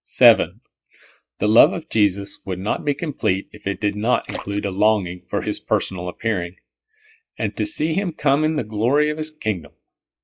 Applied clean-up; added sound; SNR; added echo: classical method log-MMSE.